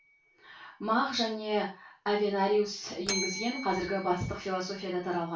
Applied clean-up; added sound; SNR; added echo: none; Bell; 12 dB; reverberation time 0.3 s.